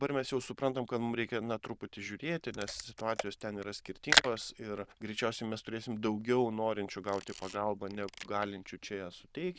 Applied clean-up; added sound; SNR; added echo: neural diffusion model UNIVERSE++.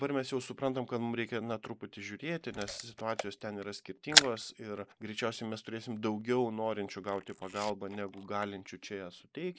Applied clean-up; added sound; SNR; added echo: neural mask model Resemble Enhance denoiser.